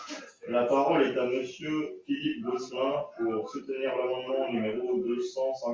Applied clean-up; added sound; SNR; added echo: none; none; none; none.